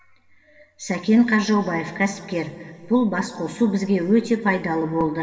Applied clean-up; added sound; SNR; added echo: none; none; none; reverberation time 2.1 s.